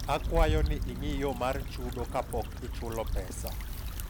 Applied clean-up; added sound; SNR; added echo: none; Stream / Trickle, dribble / Traffic noise, roadway noise; -2 dB; none.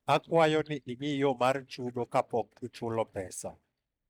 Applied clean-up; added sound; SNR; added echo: neural mask model DeepFilterNet 3.